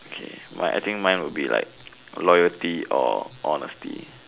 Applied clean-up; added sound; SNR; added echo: none; none; none; none.